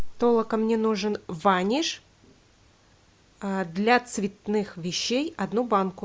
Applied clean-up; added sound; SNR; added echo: none; none; none; none.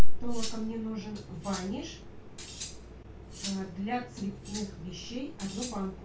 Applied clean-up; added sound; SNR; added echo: none; Cutlery, silverware; 18 dB; reverberation time 0.2 s.